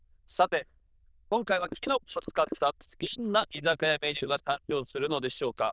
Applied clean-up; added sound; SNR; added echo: neural diffusion model UNIVERSE++.